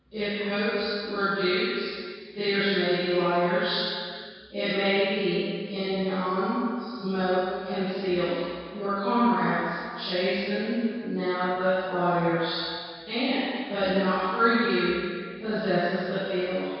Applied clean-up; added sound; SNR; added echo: none; none; none; reverberation time 2.0 s.